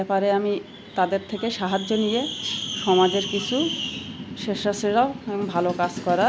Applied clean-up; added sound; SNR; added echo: none; none; none; none.